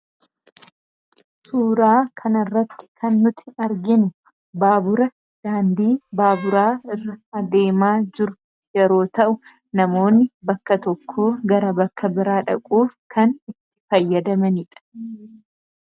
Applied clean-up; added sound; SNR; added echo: none; Wind instrument, woodwind instrument; 18 dB; none.